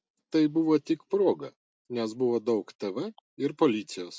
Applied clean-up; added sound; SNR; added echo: none; none; none; none.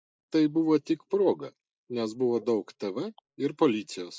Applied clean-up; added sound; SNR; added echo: neural mask model Resemble Enhance denoiser.